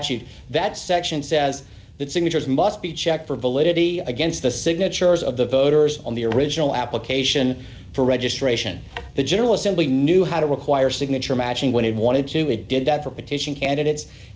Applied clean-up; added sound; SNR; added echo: none; none; none; none.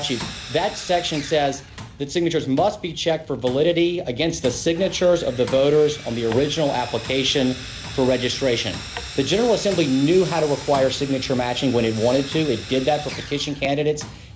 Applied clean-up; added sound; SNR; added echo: none; Sawing + Tools; 15 dB; none.